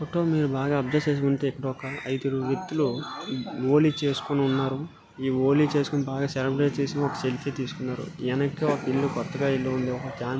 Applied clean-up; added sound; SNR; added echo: none; none; none; none.